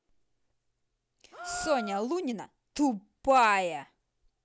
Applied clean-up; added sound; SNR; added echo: none; Gasp; 13 dB; none.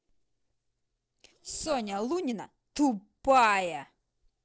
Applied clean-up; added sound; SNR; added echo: neural separator model SepFormer DNS4.